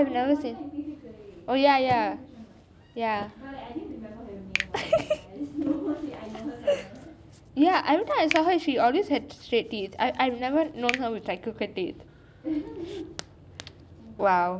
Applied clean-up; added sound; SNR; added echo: none; Finger snapping; 12 dB; none.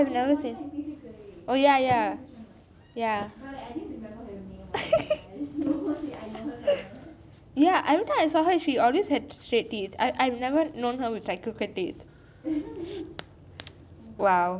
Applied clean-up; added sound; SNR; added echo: none; none; none; none.